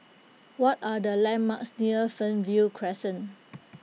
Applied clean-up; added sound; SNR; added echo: none; none; none; none.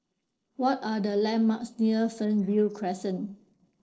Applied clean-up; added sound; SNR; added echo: neural separator model SepFormer DNS4.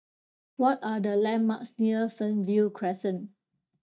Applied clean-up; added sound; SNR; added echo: neural mask model DeepFilterNet 3.